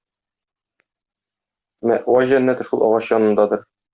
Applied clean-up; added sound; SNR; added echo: none; none; none; none.